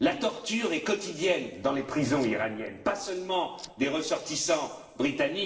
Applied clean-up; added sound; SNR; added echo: neural separator model SepFormer DNS4.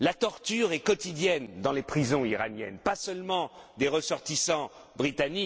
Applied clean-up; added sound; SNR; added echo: none; none; none; none.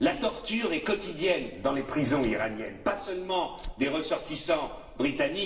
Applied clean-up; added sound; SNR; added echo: none; Fire; 17 dB; reverberation time 1.0 s.